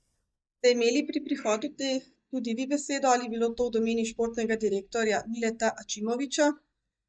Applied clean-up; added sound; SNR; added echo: neural mask model DeepFilterNet 3.